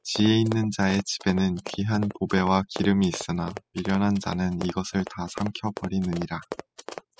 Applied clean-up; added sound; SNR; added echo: classical method spectral subtraction.